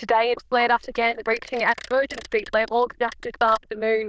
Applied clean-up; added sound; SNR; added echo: neural diffusion model UNIVERSE++.